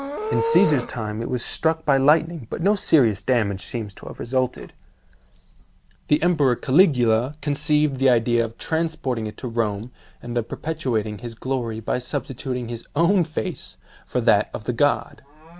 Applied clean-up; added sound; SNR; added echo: none; Livestock, farm animals, working animals; 14 dB; none.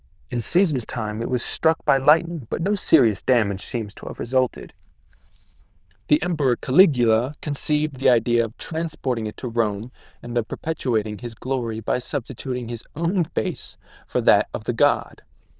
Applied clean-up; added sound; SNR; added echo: neural diffusion model UNIVERSE++.